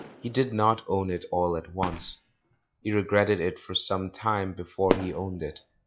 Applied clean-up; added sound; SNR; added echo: classical method log-MMSE.